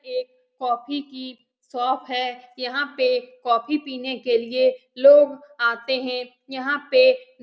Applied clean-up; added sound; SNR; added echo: none; none; none; none.